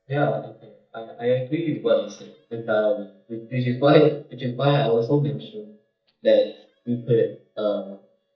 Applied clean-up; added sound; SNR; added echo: neural mask model DeepFilterNet 3.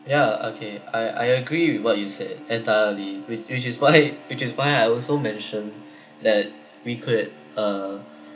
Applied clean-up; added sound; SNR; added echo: none; none; none; none.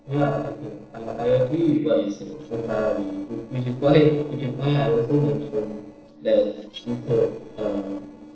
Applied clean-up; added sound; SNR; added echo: neural separator model SepFormer DNS4.